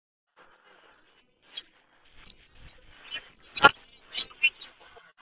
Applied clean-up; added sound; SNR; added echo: neural separator model SepFormer WHAM!.